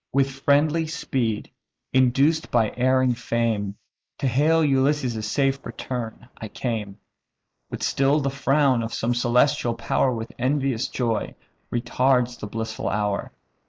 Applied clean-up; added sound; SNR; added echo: neural mask model Resemble Enhance denoiser.